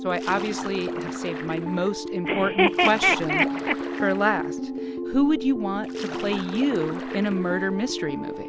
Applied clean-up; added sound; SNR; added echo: none; Splash, splatter; 15 dB; none.